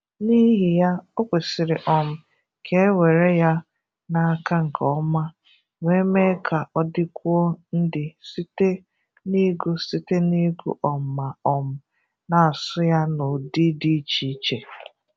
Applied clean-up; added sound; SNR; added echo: none; none; none; none.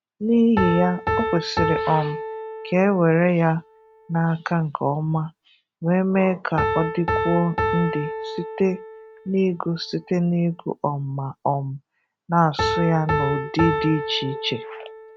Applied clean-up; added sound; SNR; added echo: none; Piano; 6 dB; none.